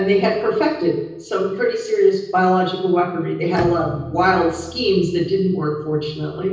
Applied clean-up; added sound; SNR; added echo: none; Bowed string instrument; 17 dB; reverberation time 0.9 s.